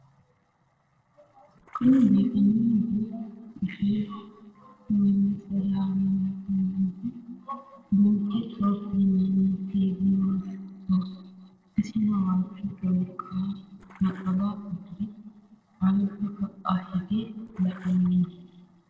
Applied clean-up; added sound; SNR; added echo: neural separator model SepFormer DNS4.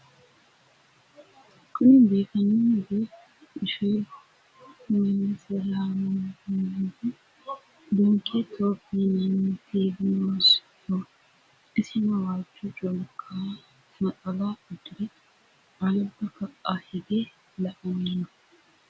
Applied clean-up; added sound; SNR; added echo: none; none; none; none.